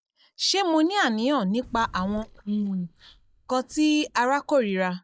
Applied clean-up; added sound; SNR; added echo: neural mask model DeepFilterNet 3.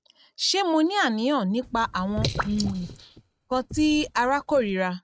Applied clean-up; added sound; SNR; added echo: neural mask model RNNoise.